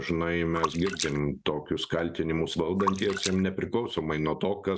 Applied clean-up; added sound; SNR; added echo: neural mask model RNNoise.